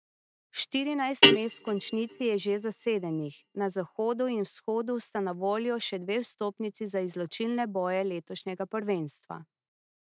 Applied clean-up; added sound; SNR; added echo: neural mask model RNNoise.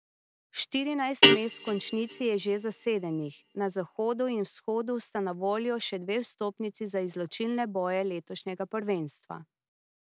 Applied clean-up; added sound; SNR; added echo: none; Guitar; -2 dB; none.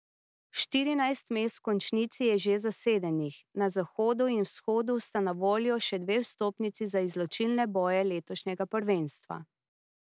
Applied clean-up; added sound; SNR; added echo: none; none; none; none.